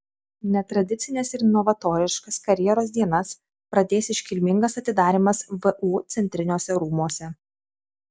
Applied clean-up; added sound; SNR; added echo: none; none; none; none.